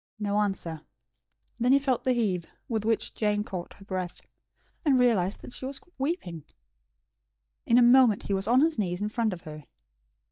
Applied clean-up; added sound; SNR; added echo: neural mask model DeepFilterNet 3.